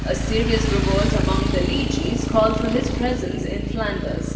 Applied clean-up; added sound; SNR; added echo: none; Motorcycle; -1 dB; reverberation time 1.1 s.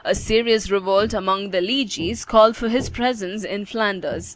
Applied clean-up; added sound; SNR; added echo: none; none; none; none.